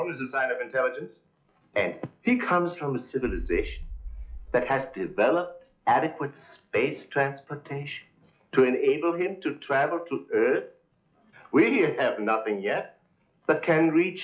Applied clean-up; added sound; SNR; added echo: classical method log-MMSE.